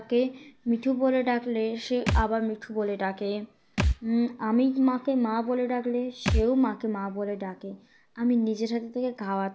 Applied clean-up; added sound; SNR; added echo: none; Thump, thud; 4 dB; none.